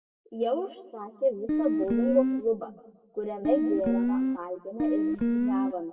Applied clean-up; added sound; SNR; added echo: none; Guitar; -5 dB; reverberation time 0.8 s.